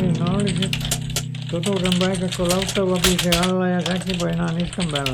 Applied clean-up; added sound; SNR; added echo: none; Guitar + Computer keyboard; 3 dB; none.